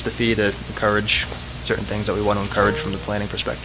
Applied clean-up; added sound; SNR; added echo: none; Wind instrument, woodwind instrument; 10 dB; none.